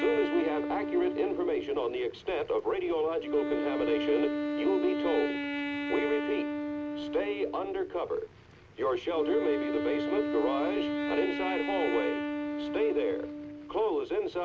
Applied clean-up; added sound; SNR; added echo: none; Wind instrument, woodwind instrument; 3 dB; none.